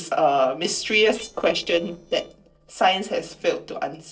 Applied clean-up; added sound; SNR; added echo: neural separator model SepFormer DNS4.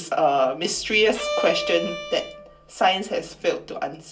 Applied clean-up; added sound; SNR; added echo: none; Bowed string instrument; 6 dB; reverberation time 0.2 s.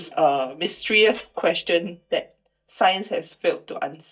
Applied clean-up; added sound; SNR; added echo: neural mask model DeepFilterNet 3.